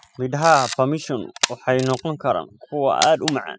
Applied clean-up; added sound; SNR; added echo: classical method spectral subtraction.